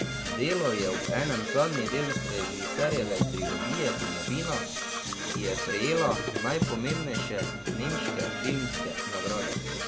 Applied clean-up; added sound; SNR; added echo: none; Brass instrument / Percussion; 0 dB; none.